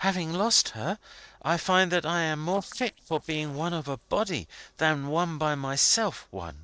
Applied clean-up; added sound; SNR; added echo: neural separator model SepFormer DNS4.